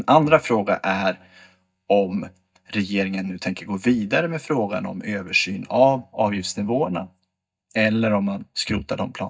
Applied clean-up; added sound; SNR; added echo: neural mask model DeepFilterNet 3.